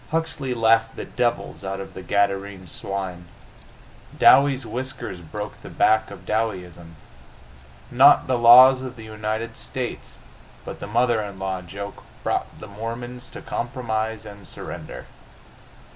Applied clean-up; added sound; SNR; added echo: none; none; none; none.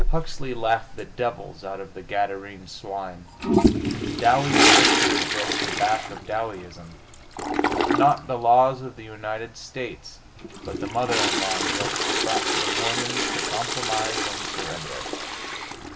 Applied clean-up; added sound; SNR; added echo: none; Toilet flush; -3 dB; none.